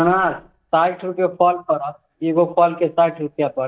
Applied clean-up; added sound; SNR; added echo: neural mask model DeepFilterNet 3.